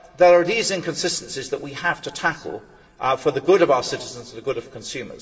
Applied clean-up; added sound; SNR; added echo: none; none; none; reverberation time 2.2 s.